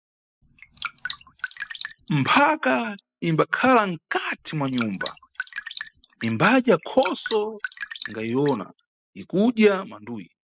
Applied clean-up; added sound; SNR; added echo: classical method spectral subtraction.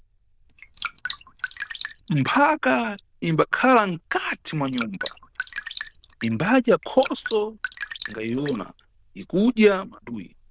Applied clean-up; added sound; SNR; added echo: neural diffusion model UNIVERSE++.